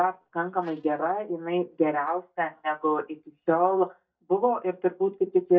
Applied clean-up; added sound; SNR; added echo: neural mask model DeepFilterNet 3.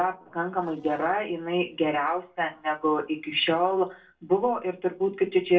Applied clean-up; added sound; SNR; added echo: neural separator model SepFormer DNS4.